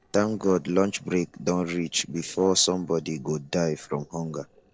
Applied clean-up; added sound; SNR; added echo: neural separator model SepFormer DNS4.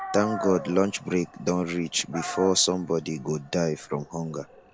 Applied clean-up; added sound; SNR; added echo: none; Dog; 13 dB; none.